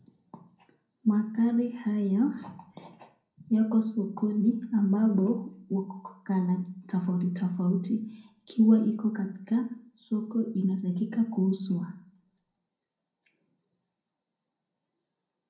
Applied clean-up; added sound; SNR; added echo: none; none; none; reverberation time 0.6 s.